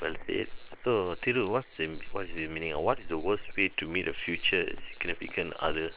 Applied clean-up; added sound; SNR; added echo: neural separator model SepFormer WHAM!.